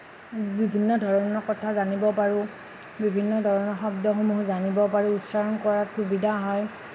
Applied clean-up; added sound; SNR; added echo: none; none; none; none.